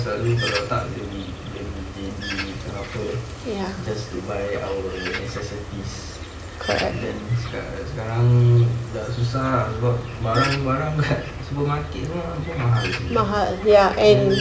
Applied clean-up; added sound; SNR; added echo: none; Bird; 13 dB; reverberation time 1.0 s.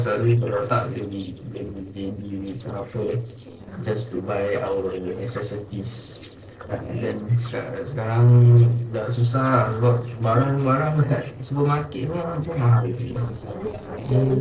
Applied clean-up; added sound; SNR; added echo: neural separator model SepFormer DNS4.